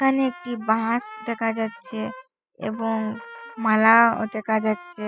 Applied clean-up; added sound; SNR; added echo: classical method spectral subtraction.